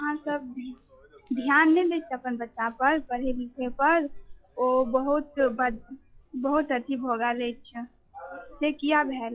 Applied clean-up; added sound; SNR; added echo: classical method log-MMSE.